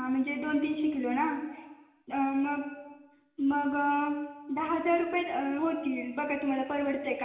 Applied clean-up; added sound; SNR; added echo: none; none; none; reverberation time 1.3 s.